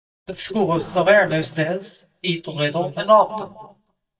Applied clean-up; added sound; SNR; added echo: neural mask model DeepFilterNet 3.